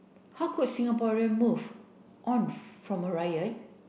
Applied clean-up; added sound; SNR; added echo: none; none; none; none.